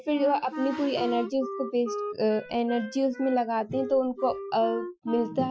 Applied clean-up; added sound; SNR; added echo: classical method Wiener filter.